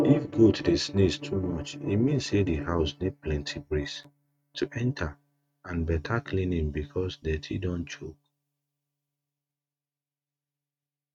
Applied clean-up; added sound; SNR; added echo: neural mask model RNNoise.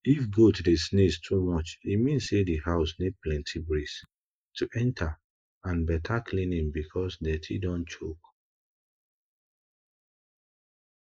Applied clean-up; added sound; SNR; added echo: neural mask model Resemble Enhance denoiser.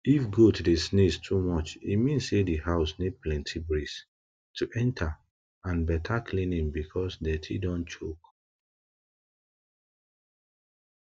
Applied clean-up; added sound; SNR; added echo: none; none; none; none.